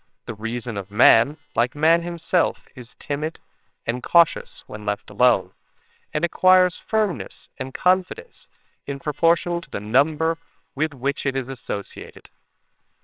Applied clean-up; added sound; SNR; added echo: neural separator model SepFormer WHAMR!.